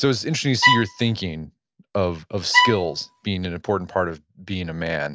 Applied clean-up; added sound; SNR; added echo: none; Bowed string instrument; -2 dB; none.